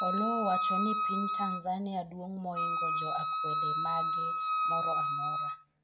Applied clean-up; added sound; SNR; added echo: none; Wind instrument, woodwind instrument; -4 dB; reverberation time 0.3 s.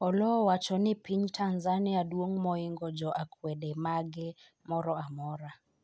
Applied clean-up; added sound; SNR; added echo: none; none; none; none.